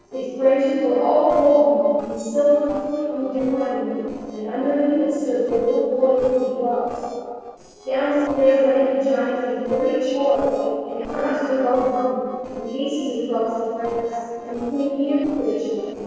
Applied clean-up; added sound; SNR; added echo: neural separator model SepFormer DNS4.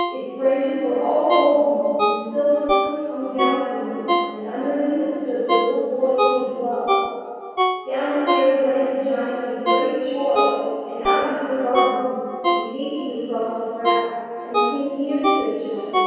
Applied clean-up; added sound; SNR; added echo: none; Ringtone; 2 dB; reverberation time 2.2 s.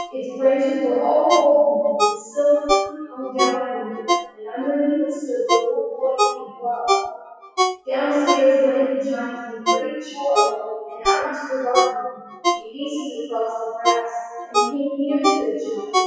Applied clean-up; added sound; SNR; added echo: classical method WPE with log-MMSE.